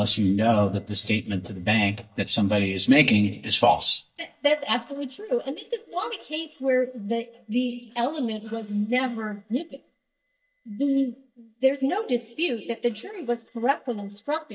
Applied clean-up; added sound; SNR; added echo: neural mask model DeepFilterNet 3.